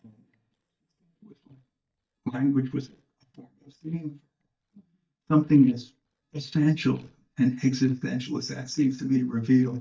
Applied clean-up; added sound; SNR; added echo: neural mask model DeepFilterNet 3.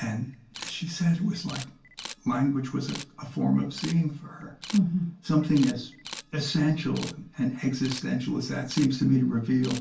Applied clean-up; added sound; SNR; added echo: none; Camera; 17 dB; reverberation time 0.2 s.